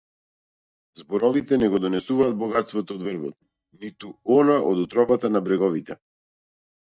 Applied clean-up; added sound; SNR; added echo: neural mask model DeepFilterNet 3.